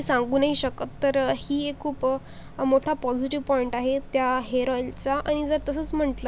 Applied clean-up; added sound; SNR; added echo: none; none; none; none.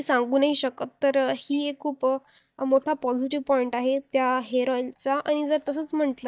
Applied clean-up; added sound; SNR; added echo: neural mask model DeepFilterNet 3.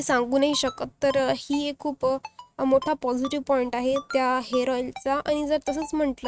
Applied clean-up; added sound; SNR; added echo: neural mask model RNNoise.